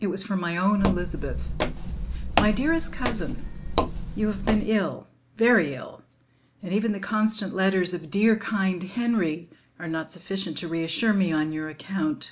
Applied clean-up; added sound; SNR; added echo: none; Walk, footsteps; 1 dB; none.